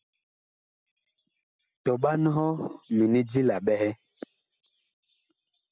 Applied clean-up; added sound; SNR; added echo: none; none; none; none.